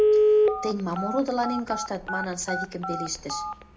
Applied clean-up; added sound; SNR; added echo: none; Telephone; -5 dB; reverberation time 0.2 s.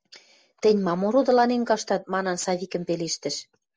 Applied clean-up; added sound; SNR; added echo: none; none; none; none.